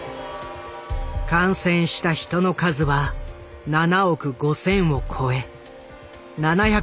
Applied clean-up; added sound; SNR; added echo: none; none; none; none.